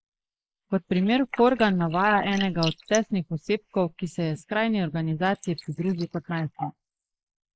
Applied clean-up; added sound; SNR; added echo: neural mask model Resemble Enhance denoiser.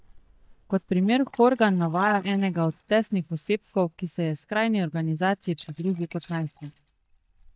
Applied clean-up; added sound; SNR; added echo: neural mask model DeepFilterNet 3.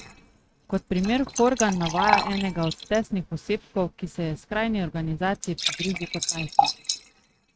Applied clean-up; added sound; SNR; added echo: neural mask model RNNoise.